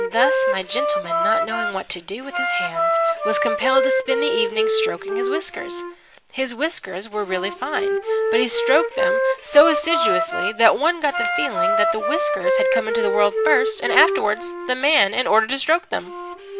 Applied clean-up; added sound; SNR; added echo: none; Wind instrument, woodwind instrument; 0 dB; none.